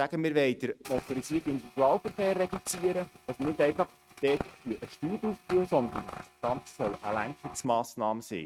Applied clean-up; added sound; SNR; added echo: neural mask model RNNoise.